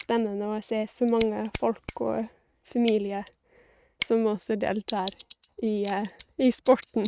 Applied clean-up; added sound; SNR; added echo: neural mask model RNNoise.